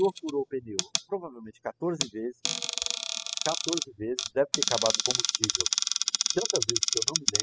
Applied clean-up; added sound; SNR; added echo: classical method spectral subtraction.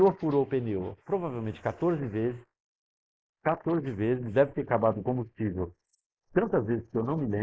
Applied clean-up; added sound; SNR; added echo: neural mask model Resemble Enhance denoiser.